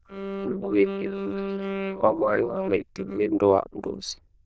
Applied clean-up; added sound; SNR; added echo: neural diffusion model UNIVERSE++.